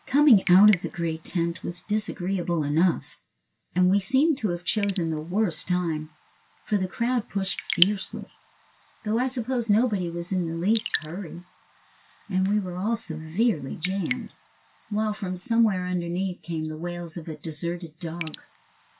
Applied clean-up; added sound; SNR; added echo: none; Raindrop / Drip; 14 dB; reverberation time 0.1 s.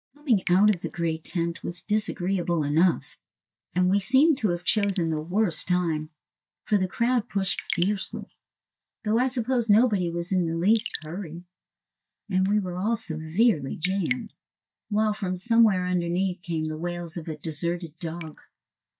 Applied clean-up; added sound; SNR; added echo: neural mask model DeepFilterNet 3.